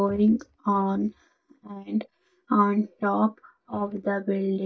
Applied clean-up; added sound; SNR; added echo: neural mask model DeepFilterNet 3.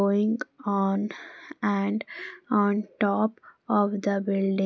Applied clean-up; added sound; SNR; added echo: none; none; none; none.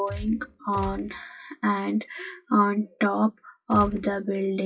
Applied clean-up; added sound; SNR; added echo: classical method WPE with log-MMSE.